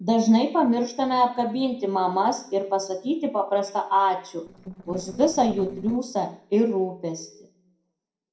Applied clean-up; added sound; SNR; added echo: neural separator model SepFormer DNS4.